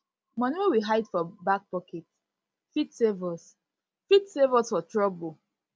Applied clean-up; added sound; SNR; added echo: none; none; none; none.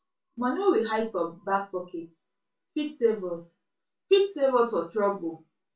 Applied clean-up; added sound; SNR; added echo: none; none; none; reverberation time 0.2 s.